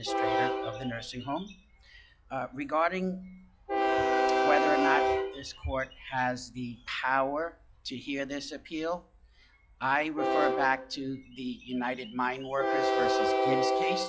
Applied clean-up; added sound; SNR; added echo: classical method log-MMSE.